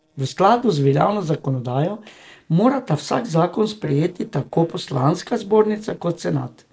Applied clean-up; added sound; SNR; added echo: neural separator model SepFormer DNS4.